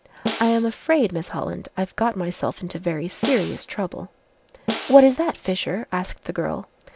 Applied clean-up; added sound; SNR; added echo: none; Snare drum; 10 dB; none.